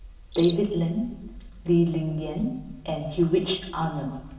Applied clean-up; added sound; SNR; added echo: none; Cricket; 12 dB; reverberation time 1.0 s.